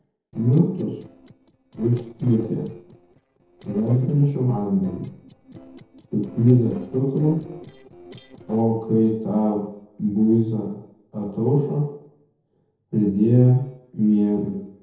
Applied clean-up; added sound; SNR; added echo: neural separator model SepFormer DNS4.